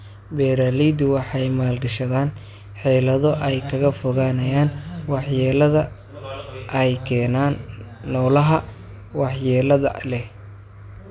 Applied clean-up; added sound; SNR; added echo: none; none; none; none.